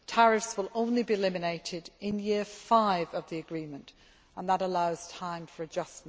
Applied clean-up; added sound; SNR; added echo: none; none; none; none.